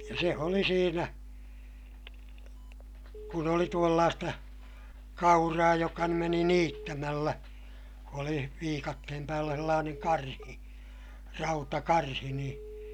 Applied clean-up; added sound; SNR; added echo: none; Telephone; 19 dB; none.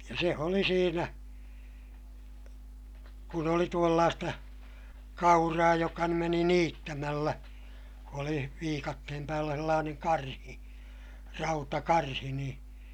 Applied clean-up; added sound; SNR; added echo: none; none; none; none.